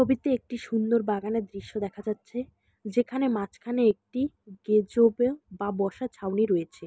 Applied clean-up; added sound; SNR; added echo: none; none; none; none.